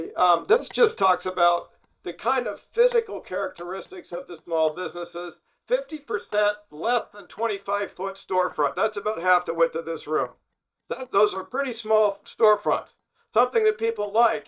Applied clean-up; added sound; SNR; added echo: neural mask model DeepFilterNet 3.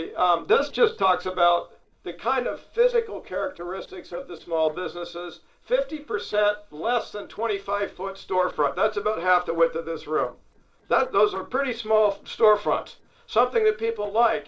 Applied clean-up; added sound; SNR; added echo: neural separator model SepFormer DNS4.